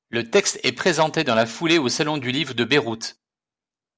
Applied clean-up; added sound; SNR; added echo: none; none; none; none.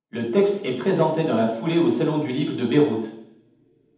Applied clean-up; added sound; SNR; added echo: none; none; none; reverberation time 0.8 s.